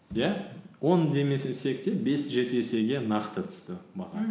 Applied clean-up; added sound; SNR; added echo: none; none; none; none.